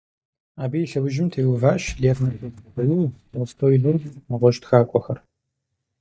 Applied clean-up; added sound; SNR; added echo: neural mask model DeepFilterNet 3.